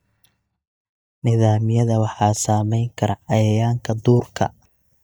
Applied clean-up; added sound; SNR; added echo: neural mask model DeepFilterNet 3.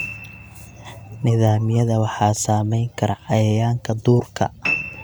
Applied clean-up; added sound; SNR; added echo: none; Piano; 14 dB; none.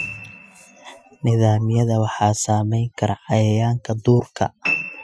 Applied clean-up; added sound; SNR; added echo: classical method Wiener filter.